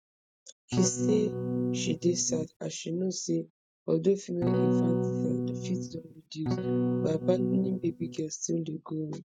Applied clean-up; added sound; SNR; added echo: neural mask model RNNoise.